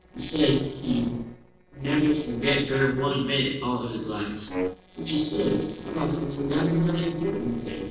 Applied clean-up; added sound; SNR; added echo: neural separator model SepFormer DNS4.